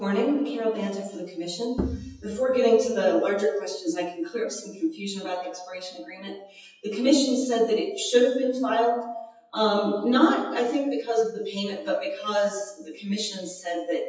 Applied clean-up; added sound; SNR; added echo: classical method WPE with log-MMSE.